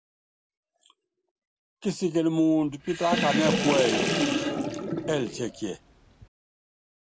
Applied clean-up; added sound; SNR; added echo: none; Sink (filling or washing) / Water; -1 dB; none.